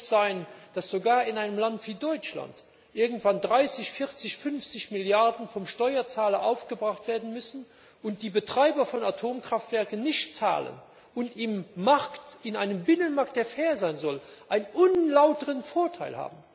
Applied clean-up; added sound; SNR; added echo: none; none; none; none.